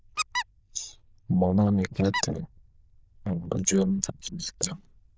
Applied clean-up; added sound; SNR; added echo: neural diffusion model UNIVERSE++.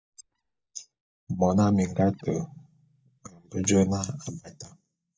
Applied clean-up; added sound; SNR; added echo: neural mask model DeepFilterNet 3.